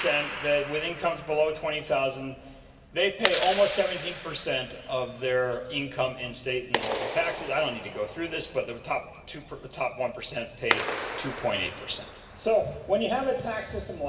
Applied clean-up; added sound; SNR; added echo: none; Clapping; 8 dB; reverberation time 2.0 s.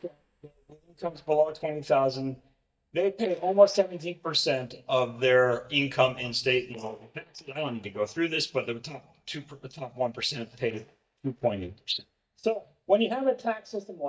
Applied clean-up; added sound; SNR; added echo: neural mask model DeepFilterNet 3.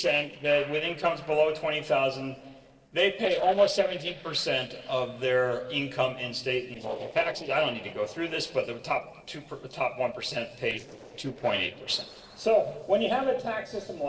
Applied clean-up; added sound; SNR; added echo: neural separator model SepFormer DNS4.